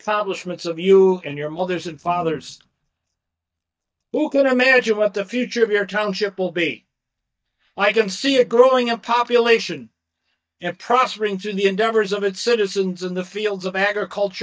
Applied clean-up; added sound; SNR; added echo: neural mask model DeepFilterNet 3.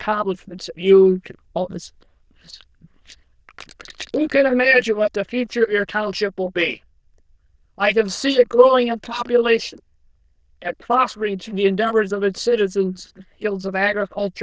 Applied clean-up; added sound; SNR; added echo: neural diffusion model UNIVERSE++.